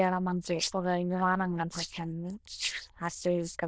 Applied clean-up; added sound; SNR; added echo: neural diffusion model UNIVERSE++.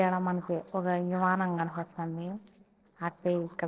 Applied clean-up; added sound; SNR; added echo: neural separator model SepFormer DNS4.